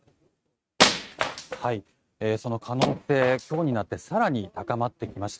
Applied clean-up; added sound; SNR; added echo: neural mask model RNNoise.